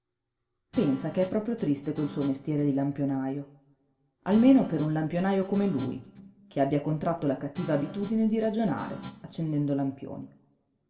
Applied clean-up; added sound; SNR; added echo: none; Guitar; 16 dB; reverberation time 0.7 s.